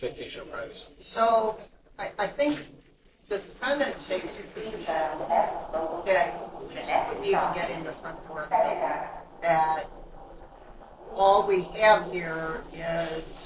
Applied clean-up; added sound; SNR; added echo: neural separator model SepFormer DNS4.